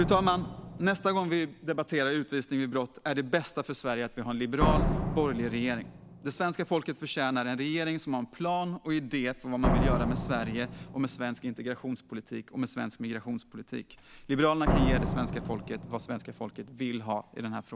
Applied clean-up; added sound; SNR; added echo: none; Slam; 4 dB; none.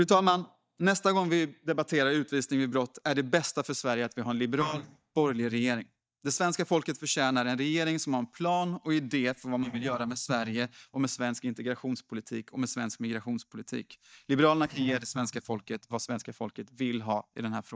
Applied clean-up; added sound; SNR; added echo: neural mask model DeepFilterNet 3.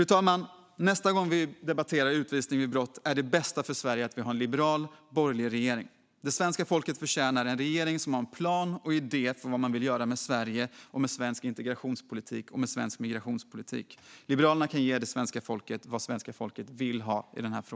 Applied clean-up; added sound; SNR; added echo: none; none; none; none.